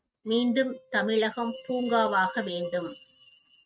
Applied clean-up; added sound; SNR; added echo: neural mask model RNNoise.